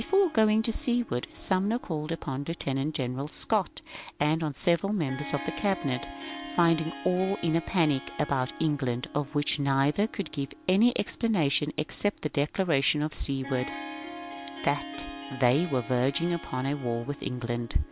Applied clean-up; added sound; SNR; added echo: none; Harp; 15 dB; none.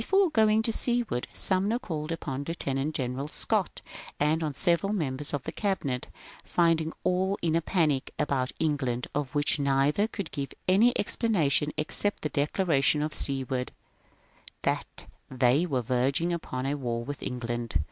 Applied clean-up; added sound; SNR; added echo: none; none; none; none.